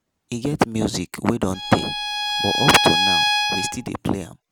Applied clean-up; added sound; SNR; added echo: none; Bowed string instrument; -1 dB; none.